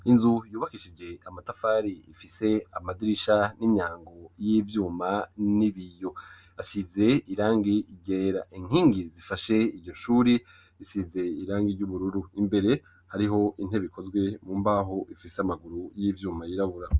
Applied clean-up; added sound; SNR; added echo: none; none; none; none.